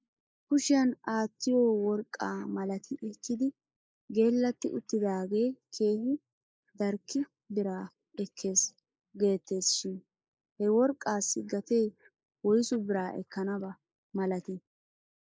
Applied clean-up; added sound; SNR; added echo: neural mask model Resemble Enhance denoiser.